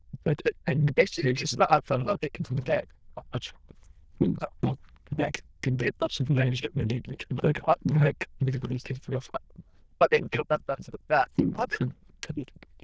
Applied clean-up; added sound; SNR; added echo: neural diffusion model UNIVERSE++.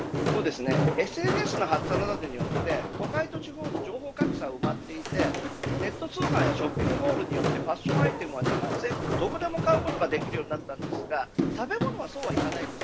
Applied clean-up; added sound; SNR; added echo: none; Walk, footsteps; -2 dB; none.